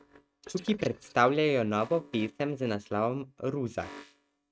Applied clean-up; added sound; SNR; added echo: neural mask model RNNoise.